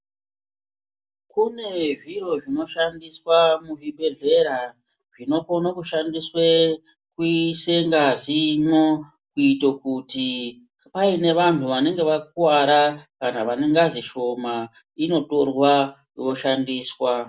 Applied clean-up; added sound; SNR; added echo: none; none; none; none.